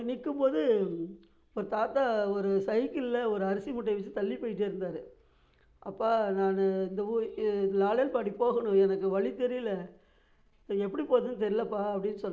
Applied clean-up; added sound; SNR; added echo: none; none; none; none.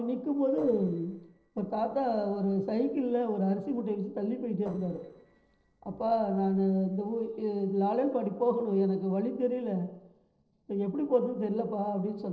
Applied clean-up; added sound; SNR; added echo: neural separator model SepFormer DNS4.